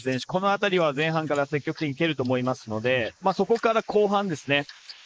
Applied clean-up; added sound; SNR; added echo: neural mask model Resemble Enhance denoiser.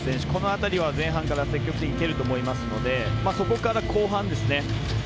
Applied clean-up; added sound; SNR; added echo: none; Wind instrument, woodwind instrument; 16 dB; none.